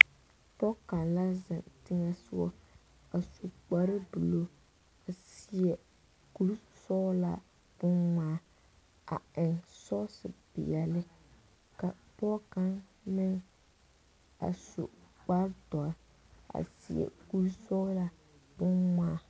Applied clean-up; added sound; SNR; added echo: none; none; none; none.